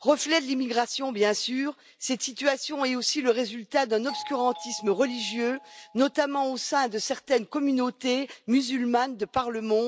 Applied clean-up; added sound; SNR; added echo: none; Doorbell; 16 dB; none.